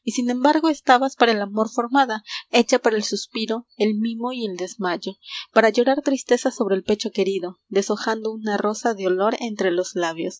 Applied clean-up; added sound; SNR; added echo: none; none; none; none.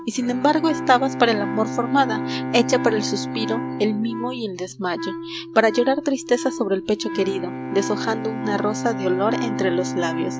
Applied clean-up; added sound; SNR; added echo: none; Bowed string instrument + Wind instrument, woodwind instrument; 6 dB; none.